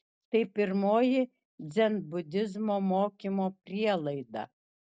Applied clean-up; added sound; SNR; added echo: none; none; none; none.